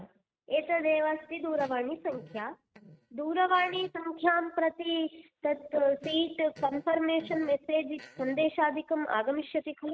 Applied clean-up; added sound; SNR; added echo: neural mask model RNNoise.